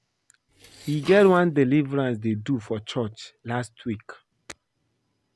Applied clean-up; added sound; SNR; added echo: none; Dishes, pots, and pans; 20 dB; none.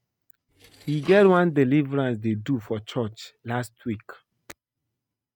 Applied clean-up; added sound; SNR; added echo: neural mask model RNNoise.